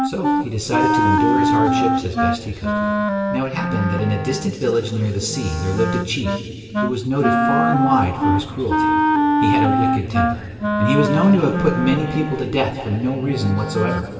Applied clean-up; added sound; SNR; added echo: none; Wind instrument, woodwind instrument; -1 dB; reverberation time 2.6 s.